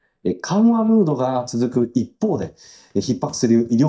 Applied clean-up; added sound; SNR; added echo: neural mask model DeepFilterNet 3.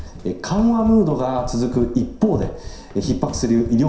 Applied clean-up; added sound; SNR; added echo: none; Run; 11 dB; reverberation time 0.7 s.